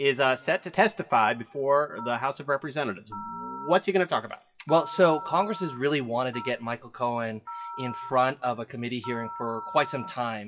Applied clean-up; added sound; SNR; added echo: classical method WPE with log-MMSE.